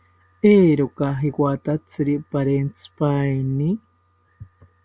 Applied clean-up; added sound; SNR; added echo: none; none; none; none.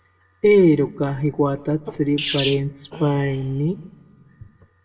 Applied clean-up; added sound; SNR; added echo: none; Sneeze; 13 dB; reverberation time 0.6 s.